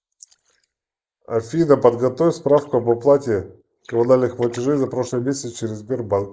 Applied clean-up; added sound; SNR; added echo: neural mask model Resemble Enhance denoiser.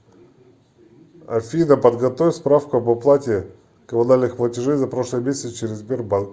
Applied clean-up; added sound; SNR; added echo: none; none; none; none.